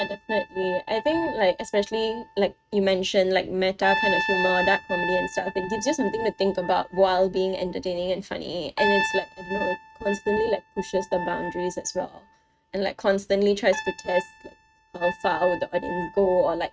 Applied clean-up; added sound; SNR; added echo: neural mask model RNNoise.